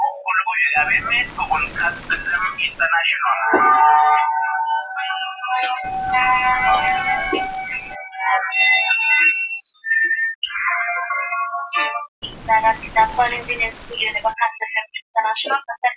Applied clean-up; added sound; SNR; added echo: none; Waves, surf; 16 dB; none.